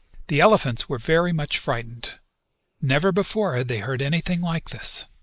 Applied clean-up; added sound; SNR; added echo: neural mask model Resemble Enhance denoiser.